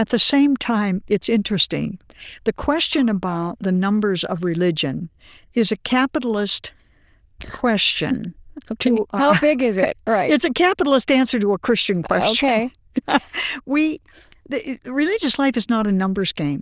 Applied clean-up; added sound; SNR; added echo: neural diffusion model UNIVERSE++.